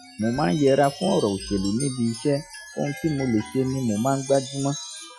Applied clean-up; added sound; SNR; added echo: classical method Wiener filter.